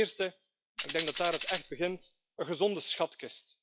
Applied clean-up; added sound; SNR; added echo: classical method log-MMSE.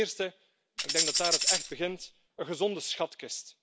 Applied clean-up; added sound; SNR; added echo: none; Tambourine; -5 dB; none.